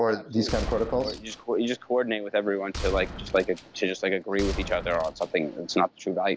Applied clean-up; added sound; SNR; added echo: none; Gunshot, gunfire; 9 dB; none.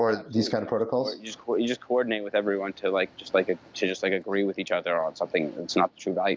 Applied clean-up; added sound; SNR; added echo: none; none; none; none.